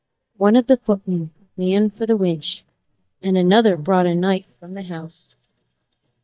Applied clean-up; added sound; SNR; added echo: neural mask model DeepFilterNet 3.